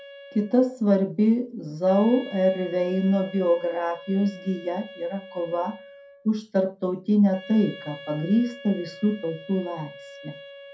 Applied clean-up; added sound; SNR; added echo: none; Wind instrument, woodwind instrument; 19 dB; reverberation time 0.2 s.